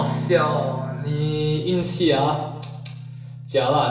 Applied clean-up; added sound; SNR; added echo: none; Guitar; 7 dB; reverberation time 0.9 s.